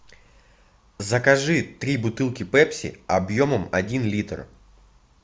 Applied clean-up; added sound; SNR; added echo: none; none; none; none.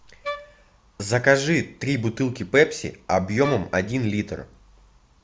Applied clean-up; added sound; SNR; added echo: none; Wind instrument, woodwind instrument; 11 dB; none.